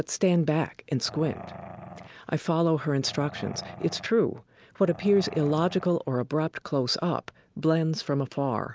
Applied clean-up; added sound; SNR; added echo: none; Growling; 16 dB; none.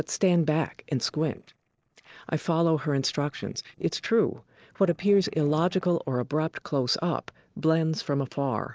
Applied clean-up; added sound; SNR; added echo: neural separator model SepFormer DNS4.